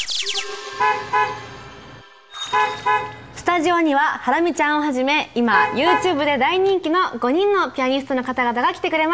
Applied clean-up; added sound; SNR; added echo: none; Alarm / Truck; 2 dB; none.